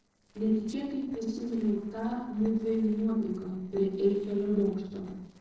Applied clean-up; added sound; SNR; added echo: neural separator model SepFormer DNS4.